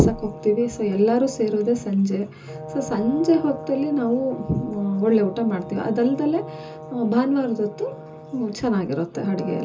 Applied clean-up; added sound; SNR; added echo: none; Brass instrument; 15 dB; reverberation time 0.2 s.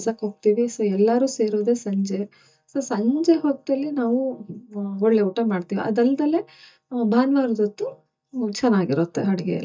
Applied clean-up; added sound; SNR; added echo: neural mask model DeepFilterNet 3.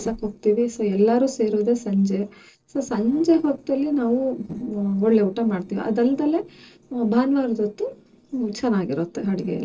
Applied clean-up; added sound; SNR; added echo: neural separator model SepFormer DNS4.